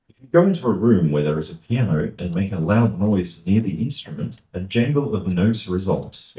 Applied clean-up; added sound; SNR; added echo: neural mask model DeepFilterNet 3.